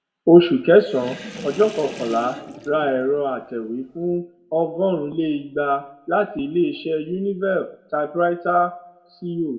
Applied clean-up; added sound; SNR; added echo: none; Sink (filling or washing) / Water; 16 dB; reverberation time 0.5 s.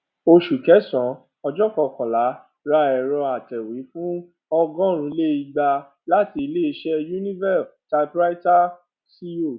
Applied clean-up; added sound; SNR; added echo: none; none; none; none.